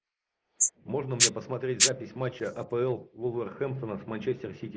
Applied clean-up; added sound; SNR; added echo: neural mask model Resemble Enhance denoiser.